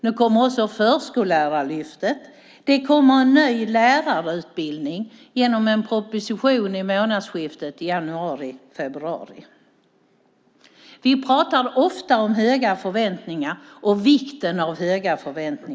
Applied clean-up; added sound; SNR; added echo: none; none; none; none.